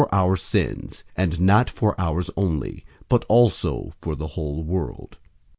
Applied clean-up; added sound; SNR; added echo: none; none; none; none.